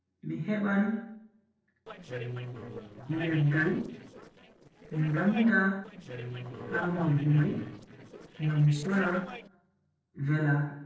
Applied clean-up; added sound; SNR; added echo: neural separator model SepFormer DNS4.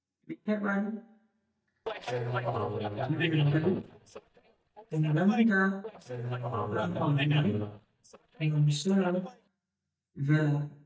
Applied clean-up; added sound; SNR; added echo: neural mask model DeepFilterNet 3.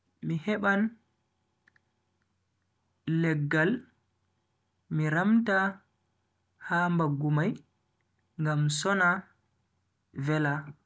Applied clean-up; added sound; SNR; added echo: none; none; none; none.